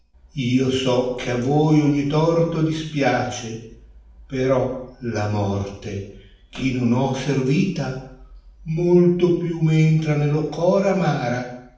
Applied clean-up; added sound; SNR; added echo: none; none; none; reverberation time 0.6 s.